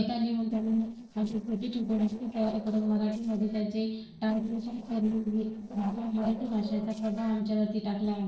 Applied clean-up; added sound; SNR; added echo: neural separator model SepFormer DNS4.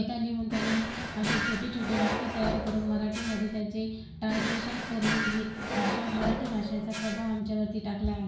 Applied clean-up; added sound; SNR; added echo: none; Drawer open or close; 2 dB; reverberation time 0.6 s.